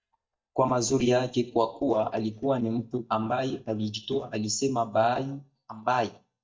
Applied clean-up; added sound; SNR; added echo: neural mask model DeepFilterNet 3.